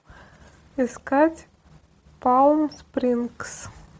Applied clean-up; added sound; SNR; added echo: none; none; none; none.